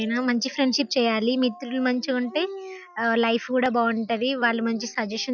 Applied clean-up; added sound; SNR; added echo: classical method log-MMSE.